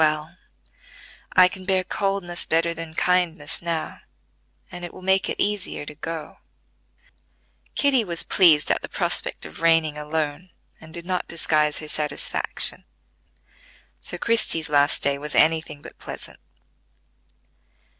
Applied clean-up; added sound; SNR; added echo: none; none; none; none.